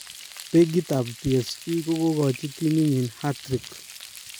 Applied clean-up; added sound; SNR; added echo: none; Frying (food); 16 dB; none.